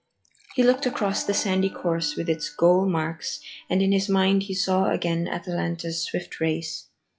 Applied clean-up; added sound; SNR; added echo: classical method log-MMSE.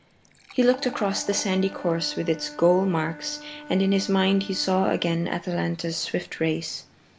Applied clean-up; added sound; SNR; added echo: none; Fill (with liquid) + Wind instrument, woodwind instrument; 18 dB; none.